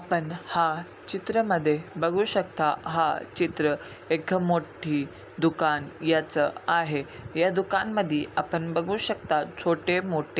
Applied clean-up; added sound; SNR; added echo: none; none; none; none.